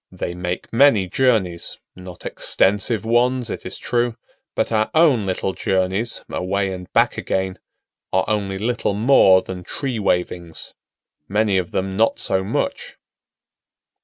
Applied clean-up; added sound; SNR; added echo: none; none; none; none.